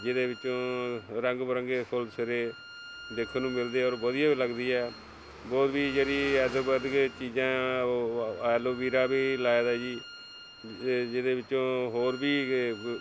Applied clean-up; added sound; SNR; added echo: none; Bowed string instrument; 18 dB; none.